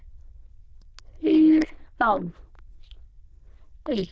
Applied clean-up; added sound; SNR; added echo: neural diffusion model UNIVERSE++.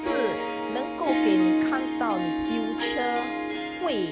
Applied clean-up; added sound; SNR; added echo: none; Harp; -4 dB; none.